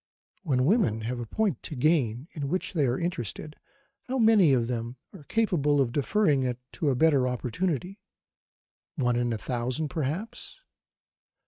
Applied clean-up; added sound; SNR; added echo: neural mask model RNNoise.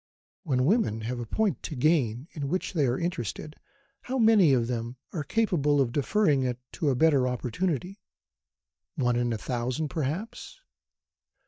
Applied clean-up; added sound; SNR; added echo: neural mask model DeepFilterNet 3.